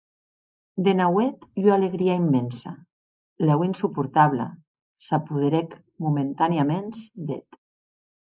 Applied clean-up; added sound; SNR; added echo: neural mask model Resemble Enhance denoiser.